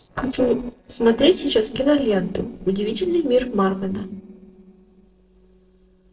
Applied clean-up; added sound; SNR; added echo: neural separator model SepFormer DNS4.